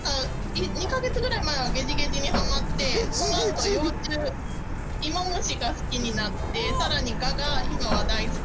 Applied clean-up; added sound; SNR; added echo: none; Truck; -1 dB; none.